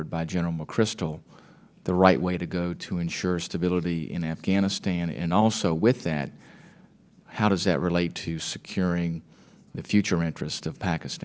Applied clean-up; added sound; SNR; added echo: none; none; none; none.